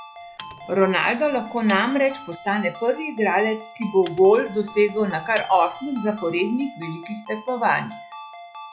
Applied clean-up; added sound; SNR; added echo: none; Ringtone + Microwave oven; 17 dB; none.